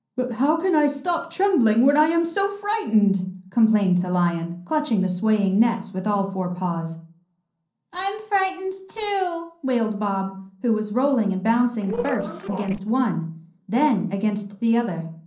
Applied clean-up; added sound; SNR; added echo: neural separator model SepFormer DNS4.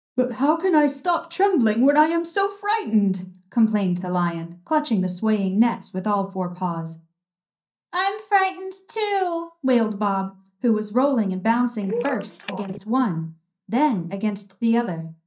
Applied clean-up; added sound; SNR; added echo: neural mask model DeepFilterNet 3.